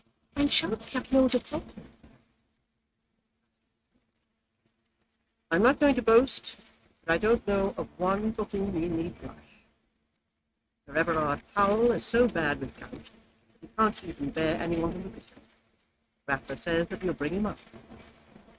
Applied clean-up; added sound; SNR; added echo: neural mask model RNNoise.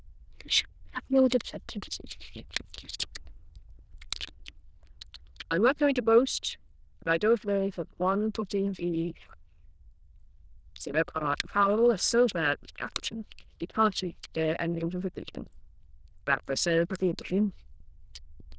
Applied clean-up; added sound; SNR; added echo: neural diffusion model UNIVERSE++.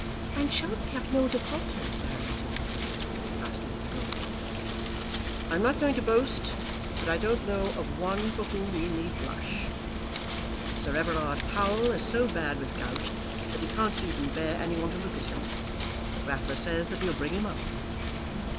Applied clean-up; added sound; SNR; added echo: none; Wind; 0 dB; none.